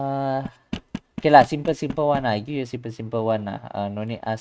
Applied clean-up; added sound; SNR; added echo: neural mask model RNNoise.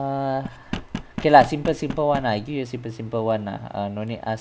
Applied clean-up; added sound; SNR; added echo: none; Knock; 10 dB; none.